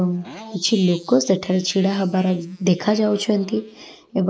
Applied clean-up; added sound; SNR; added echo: neural mask model Resemble Enhance denoiser.